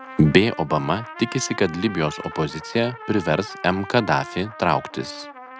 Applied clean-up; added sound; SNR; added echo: none; Trumpet; 15 dB; none.